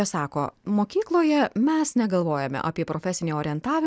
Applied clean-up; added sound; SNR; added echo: none; none; none; none.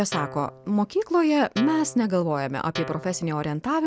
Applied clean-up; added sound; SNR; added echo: none; Guitar; 14 dB; none.